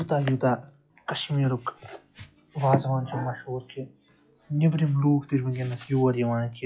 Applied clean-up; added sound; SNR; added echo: classical method log-MMSE.